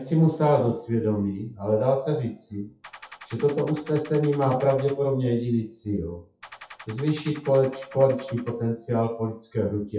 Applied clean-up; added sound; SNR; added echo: classical method WPE with log-MMSE.